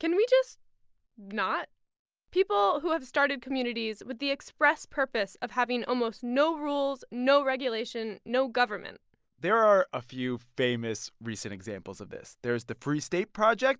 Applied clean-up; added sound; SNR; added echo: none; none; none; none.